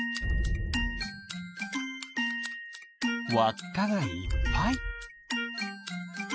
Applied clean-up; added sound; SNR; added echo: classical method spectral subtraction.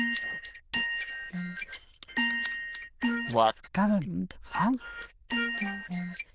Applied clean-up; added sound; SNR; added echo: neural diffusion model UNIVERSE++.